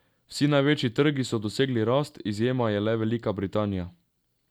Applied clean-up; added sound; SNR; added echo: none; none; none; none.